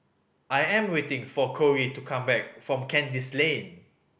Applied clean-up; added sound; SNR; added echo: none; none; none; none.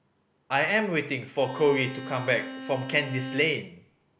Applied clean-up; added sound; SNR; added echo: none; Bowed string instrument; 12 dB; none.